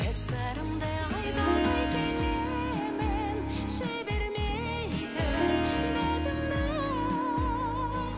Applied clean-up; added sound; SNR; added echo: none; Harp; 2 dB; none.